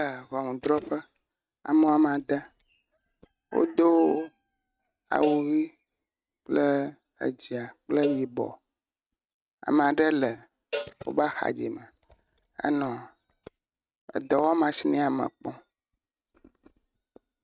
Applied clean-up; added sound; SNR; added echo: neural mask model RNNoise.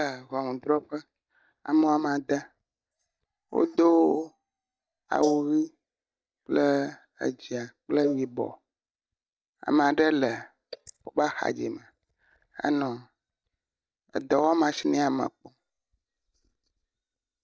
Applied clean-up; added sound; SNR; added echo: neural mask model DeepFilterNet 3.